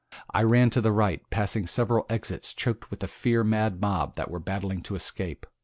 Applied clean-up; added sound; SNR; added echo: none; none; none; none.